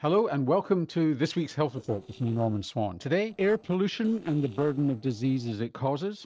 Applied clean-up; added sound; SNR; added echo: neural separator model SepFormer DNS4.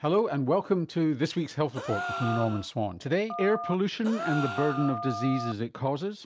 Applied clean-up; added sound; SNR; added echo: none; Gasp + Telephone; 7 dB; none.